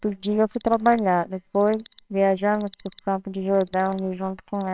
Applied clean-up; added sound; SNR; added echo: neural separator model SepFormer WHAMR!.